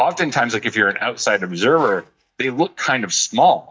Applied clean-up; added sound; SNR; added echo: neural mask model DeepFilterNet 3.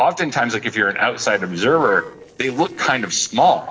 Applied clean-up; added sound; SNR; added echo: neural separator model SepFormer DNS4.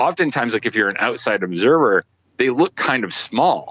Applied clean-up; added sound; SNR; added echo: none; none; none; none.